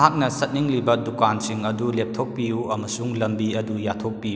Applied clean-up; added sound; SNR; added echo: none; none; none; none.